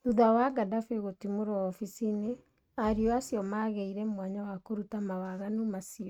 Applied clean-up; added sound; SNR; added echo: neural mask model RNNoise.